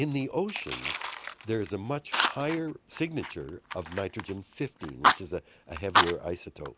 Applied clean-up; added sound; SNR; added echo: none; Fire; -2 dB; none.